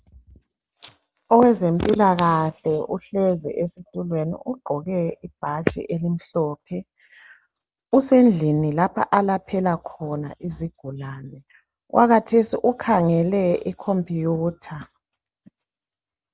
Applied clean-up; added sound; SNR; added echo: none; none; none; none.